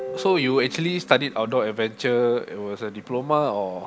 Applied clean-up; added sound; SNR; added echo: none; Guitar; 16 dB; none.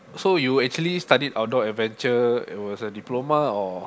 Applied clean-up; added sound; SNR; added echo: none; none; none; none.